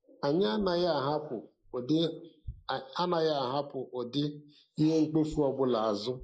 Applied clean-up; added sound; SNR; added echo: neural mask model Resemble Enhance denoiser.